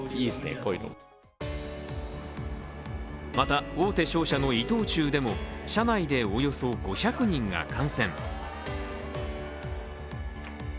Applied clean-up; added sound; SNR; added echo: none; none; none; none.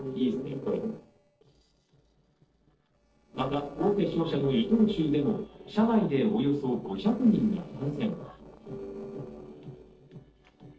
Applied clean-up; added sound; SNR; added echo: neural separator model SepFormer DNS4.